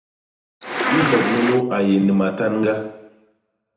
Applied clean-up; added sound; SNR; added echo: none; Insect; 1 dB; reverberation time 0.8 s.